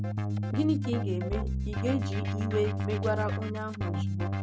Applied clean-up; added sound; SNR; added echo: none; Keyboard (musical); -2 dB; none.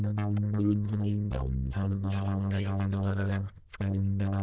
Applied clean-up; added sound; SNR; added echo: neural diffusion model UNIVERSE++.